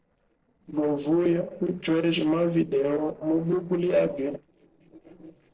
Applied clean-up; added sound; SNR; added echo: neural separator model SepFormer DNS4.